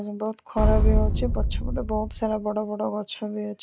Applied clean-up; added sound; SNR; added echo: none; Boom; -5 dB; none.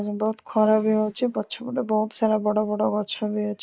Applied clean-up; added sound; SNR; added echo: neural mask model Resemble Enhance denoiser.